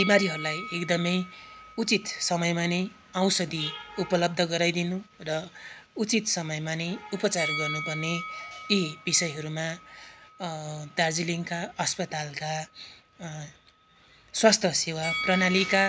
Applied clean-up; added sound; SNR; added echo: none; Bell; 12 dB; none.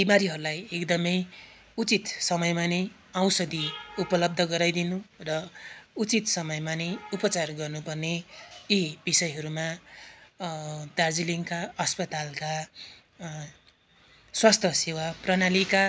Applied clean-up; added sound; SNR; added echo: none; none; none; none.